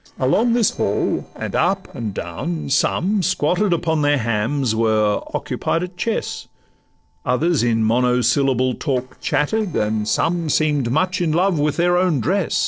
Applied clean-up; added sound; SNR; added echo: neural separator model SepFormer DNS4.